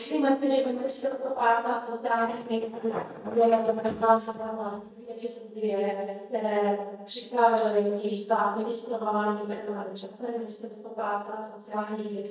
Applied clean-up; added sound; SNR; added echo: neural mask model DeepFilterNet 3.